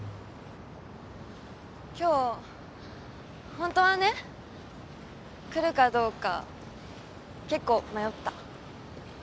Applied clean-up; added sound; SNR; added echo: none; none; none; none.